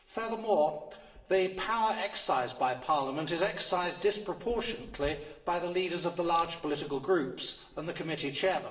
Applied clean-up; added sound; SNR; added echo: none; Rattle; 0 dB; reverberation time 1.3 s.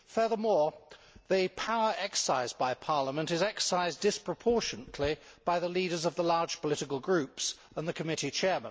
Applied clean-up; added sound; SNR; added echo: none; none; none; none.